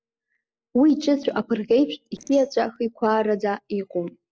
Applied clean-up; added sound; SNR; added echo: neural separator model SepFormer DNS4.